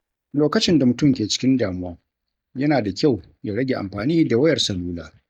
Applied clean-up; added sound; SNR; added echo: neural mask model DeepFilterNet 3.